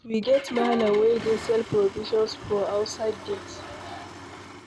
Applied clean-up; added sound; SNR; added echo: none; Engine starting + Plucked string instrument; 12 dB; none.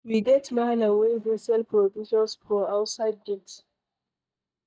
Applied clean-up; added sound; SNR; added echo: neural mask model DeepFilterNet 3.